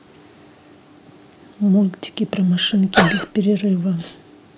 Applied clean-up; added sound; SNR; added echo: none; Sneeze / Cough; 4 dB; none.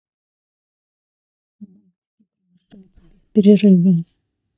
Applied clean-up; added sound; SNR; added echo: neural mask model DeepFilterNet 3.